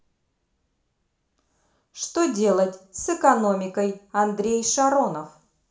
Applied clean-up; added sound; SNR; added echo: none; none; none; reverberation time 0.4 s.